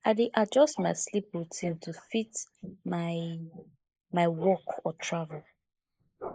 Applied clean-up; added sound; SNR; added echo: neural mask model Resemble Enhance denoiser.